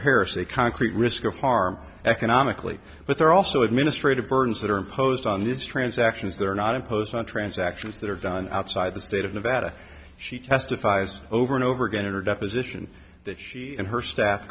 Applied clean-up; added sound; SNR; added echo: none; none; none; none.